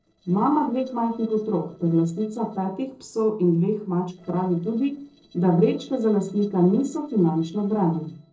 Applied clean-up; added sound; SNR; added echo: neural separator model SepFormer DNS4.